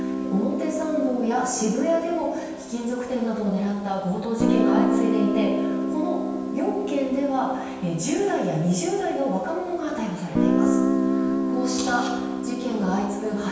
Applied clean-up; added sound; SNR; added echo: none; Guitar; 0 dB; reverberation time 1.2 s.